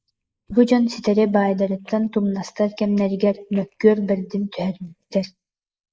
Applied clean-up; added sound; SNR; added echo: neural mask model Resemble Enhance denoiser.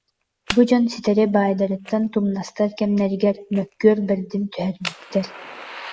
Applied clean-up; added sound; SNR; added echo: none; Fire; 18 dB; none.